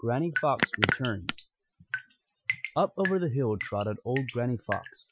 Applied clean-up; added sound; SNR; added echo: classical method Wiener filter.